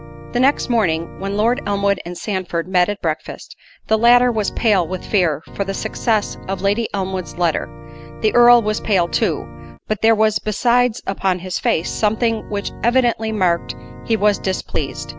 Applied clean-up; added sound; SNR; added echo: none; Organ; 16 dB; none.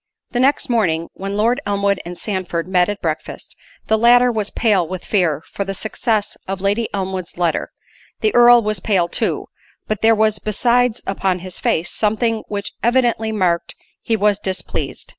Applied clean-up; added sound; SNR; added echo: none; none; none; none.